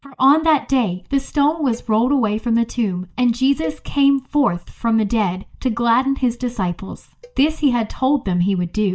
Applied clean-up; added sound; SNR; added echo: neural mask model DeepFilterNet 3.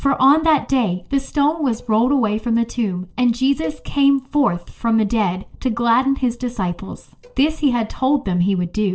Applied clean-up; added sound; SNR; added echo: neural separator model SepFormer DNS4.